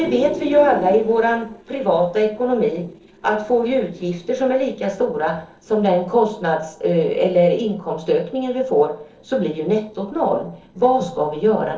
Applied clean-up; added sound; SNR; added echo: neural separator model SepFormer DNS4.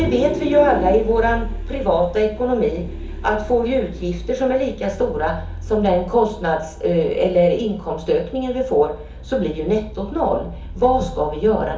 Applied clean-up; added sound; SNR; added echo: none; Vehicle; 10 dB; reverberation time 0.7 s.